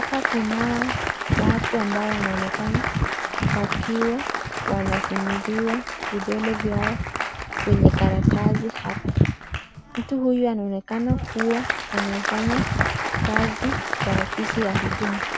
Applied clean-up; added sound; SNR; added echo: none; Applause; 5 dB; none.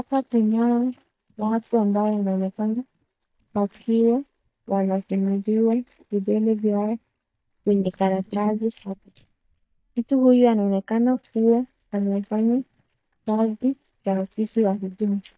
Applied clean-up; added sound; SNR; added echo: neural mask model DeepFilterNet 3.